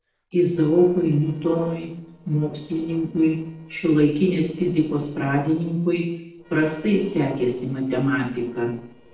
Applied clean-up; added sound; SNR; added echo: neural separator model SepFormer DNS4.